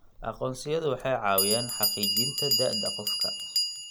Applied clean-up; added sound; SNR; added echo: none; Bell; -1 dB; none.